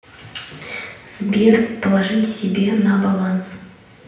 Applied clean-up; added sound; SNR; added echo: none; none; none; reverberation time 0.9 s.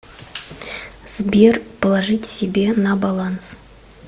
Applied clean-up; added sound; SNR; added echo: none; none; none; none.